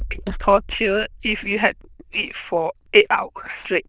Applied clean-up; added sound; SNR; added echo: neural diffusion model UNIVERSE++.